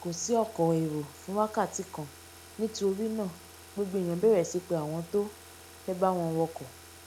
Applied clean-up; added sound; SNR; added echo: none; Car; 19 dB; none.